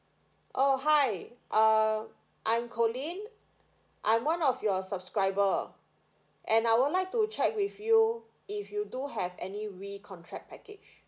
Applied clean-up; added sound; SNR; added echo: none; none; none; none.